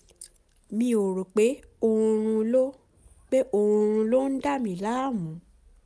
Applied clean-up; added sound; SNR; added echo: none; none; none; none.